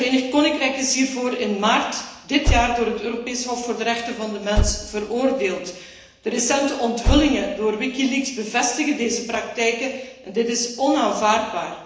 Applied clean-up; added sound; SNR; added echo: neural separator model SepFormer DNS4.